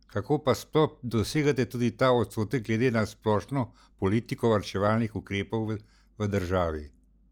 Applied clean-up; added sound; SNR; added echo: none; none; none; none.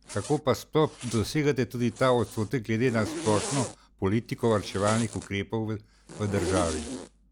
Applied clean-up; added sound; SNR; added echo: none; Zipper (clothing); 11 dB; none.